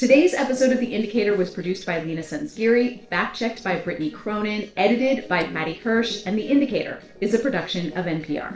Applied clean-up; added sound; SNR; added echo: neural separator model SepFormer DNS4.